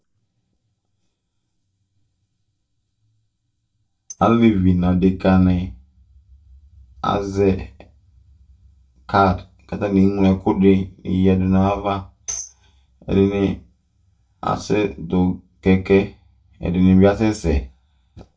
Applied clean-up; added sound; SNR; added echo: neural mask model DeepFilterNet 3.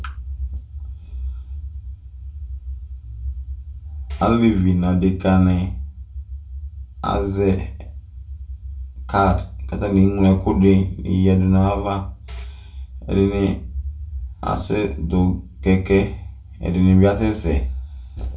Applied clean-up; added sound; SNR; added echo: none; Tambourine; 17 dB; reverberation time 0.2 s.